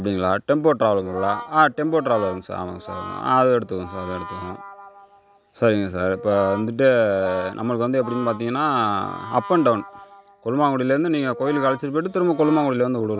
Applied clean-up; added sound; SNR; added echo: none; Brass instrument; 16 dB; none.